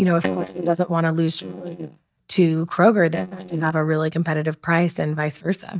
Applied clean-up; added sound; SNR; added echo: neural mask model DeepFilterNet 3.